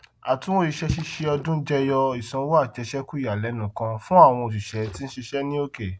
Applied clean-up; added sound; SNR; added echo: none; Splash, splatter; 17 dB; none.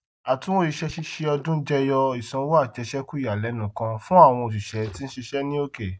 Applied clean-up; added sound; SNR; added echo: neural mask model DeepFilterNet 3.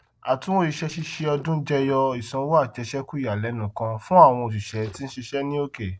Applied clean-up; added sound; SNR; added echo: neural separator model SepFormer DNS4.